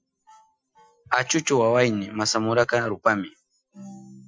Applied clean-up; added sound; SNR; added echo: classical method Wiener filter.